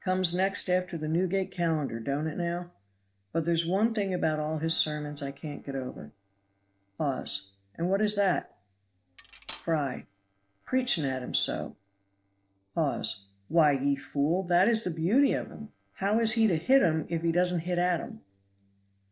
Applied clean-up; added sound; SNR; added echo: neural separator model SepFormer DNS4.